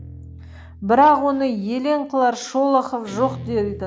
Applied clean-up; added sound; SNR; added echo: none; Guitar; 18 dB; none.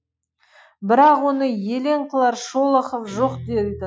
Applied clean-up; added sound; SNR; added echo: classical method Wiener filter.